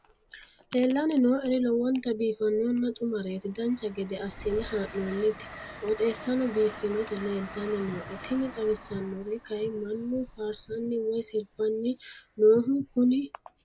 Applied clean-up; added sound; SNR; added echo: none; Train; 18 dB; none.